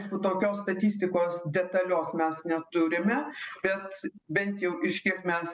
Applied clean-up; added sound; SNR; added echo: none; none; none; none.